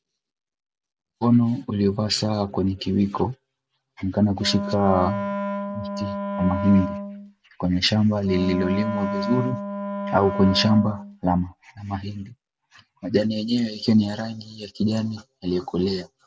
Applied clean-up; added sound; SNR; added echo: none; Wind instrument, woodwind instrument; 6 dB; none.